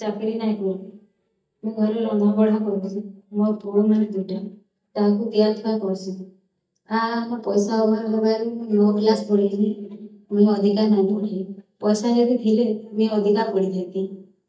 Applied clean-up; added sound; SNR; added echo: neural mask model DeepFilterNet 3.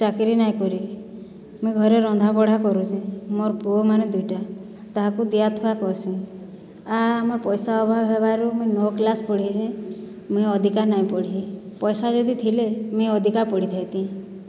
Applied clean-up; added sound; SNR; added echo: none; none; none; none.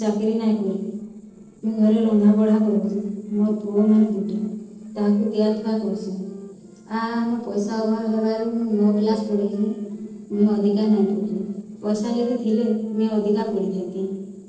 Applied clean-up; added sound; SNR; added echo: neural separator model SepFormer DNS4.